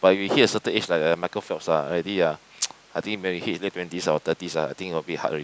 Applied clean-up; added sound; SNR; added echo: none; none; none; none.